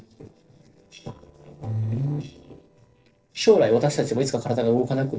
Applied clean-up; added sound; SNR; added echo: neural separator model SepFormer DNS4.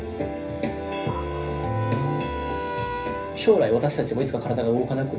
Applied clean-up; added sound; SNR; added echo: none; Wind instrument, woodwind instrument; 11 dB; reverberation time 0.3 s.